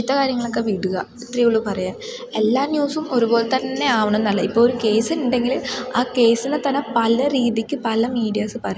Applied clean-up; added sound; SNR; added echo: none; none; none; none.